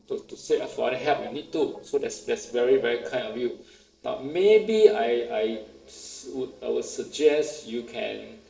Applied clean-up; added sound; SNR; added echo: neural separator model SepFormer DNS4.